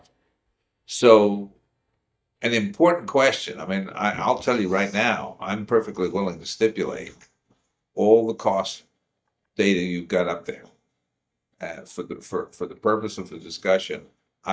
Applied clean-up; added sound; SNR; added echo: neural mask model DeepFilterNet 3.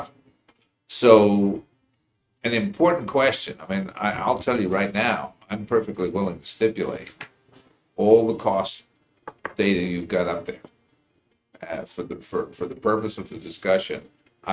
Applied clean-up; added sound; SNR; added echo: neural mask model RNNoise.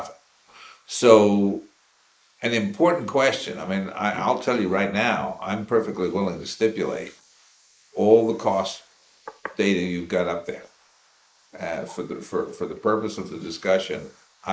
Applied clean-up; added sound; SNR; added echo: neural mask model Resemble Enhance denoiser.